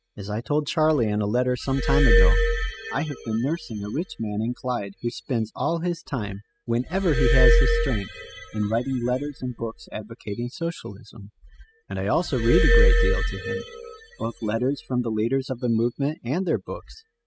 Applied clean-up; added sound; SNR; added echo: classical method spectral subtraction.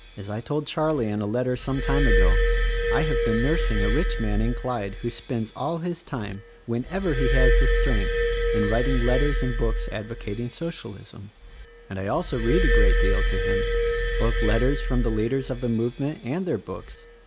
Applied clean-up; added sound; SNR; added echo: none; Glass; -3 dB; none.